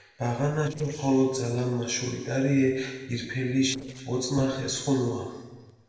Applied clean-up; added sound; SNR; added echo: neural separator model SepFormer DNS4.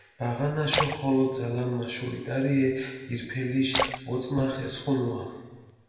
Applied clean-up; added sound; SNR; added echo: none; Splash, splatter; 5 dB; reverberation time 1.3 s.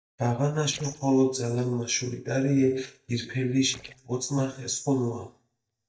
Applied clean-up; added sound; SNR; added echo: neural mask model DeepFilterNet 3.